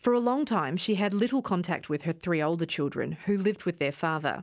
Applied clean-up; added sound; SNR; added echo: none; none; none; none.